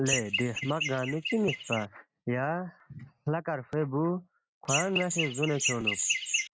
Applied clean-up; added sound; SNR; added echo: neural mask model RNNoise.